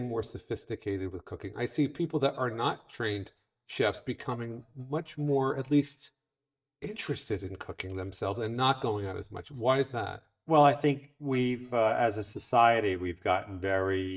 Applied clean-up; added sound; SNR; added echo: neural mask model DeepFilterNet 3.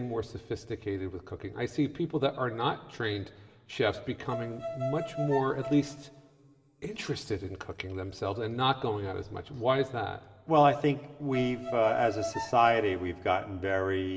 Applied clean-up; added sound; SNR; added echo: none; Bowed string instrument; 8 dB; reverberation time 2.3 s.